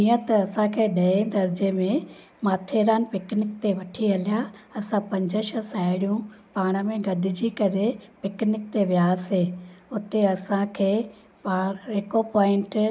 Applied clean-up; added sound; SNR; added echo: none; none; none; none.